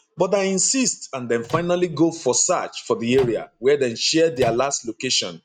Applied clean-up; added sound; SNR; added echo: neural mask model RNNoise.